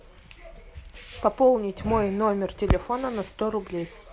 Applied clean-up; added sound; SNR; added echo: none; none; none; none.